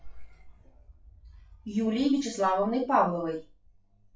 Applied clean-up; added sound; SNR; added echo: classical method WPE with log-MMSE.